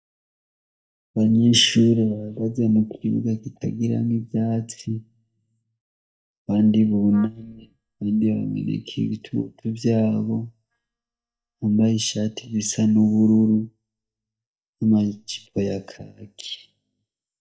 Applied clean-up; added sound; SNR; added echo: neural mask model DeepFilterNet 3.